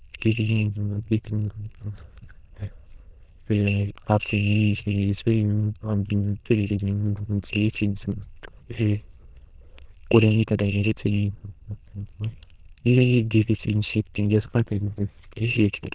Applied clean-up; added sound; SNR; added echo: neural diffusion model UNIVERSE++.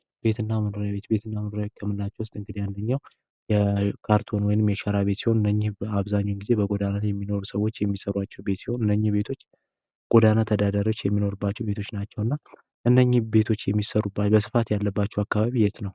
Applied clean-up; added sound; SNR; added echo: none; none; none; none.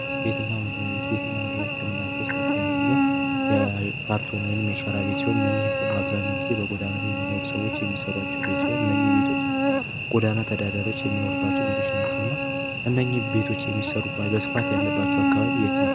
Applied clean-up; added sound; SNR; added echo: none; Cricket / Buzz; -3 dB; none.